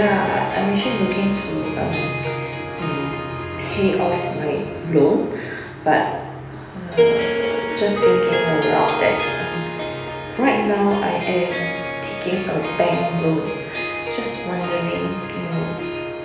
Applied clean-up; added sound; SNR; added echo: none; Harp; 4 dB; reverberation time 1.1 s.